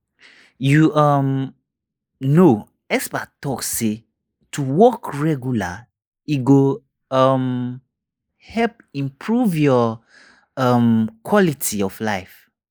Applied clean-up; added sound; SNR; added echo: neural mask model Resemble Enhance denoiser.